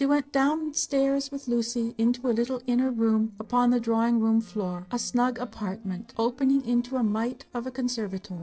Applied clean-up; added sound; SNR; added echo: neural separator model SepFormer DNS4.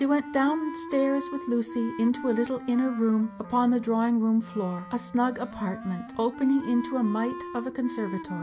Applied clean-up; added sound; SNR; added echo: none; Wind instrument, woodwind instrument; 12 dB; none.